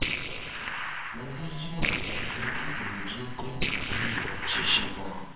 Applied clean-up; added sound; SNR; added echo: neural separator model SepFormer WHAMR!.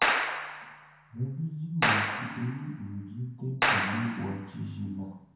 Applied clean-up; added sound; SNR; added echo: none; Clapping; -3 dB; reverberation time 0.9 s.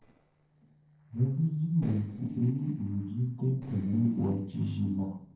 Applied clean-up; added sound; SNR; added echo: neural separator model SepFormer DNS4.